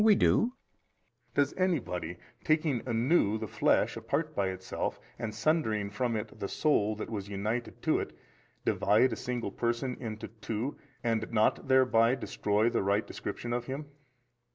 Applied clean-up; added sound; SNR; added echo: none; none; none; none.